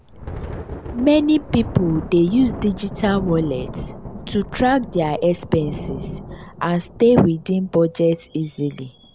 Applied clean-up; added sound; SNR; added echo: none; Thunder; 12 dB; none.